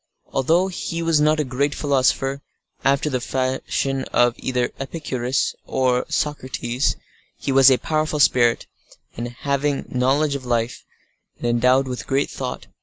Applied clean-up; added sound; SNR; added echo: none; none; none; none.